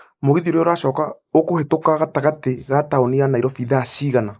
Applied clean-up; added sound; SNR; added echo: neural mask model Resemble Enhance denoiser.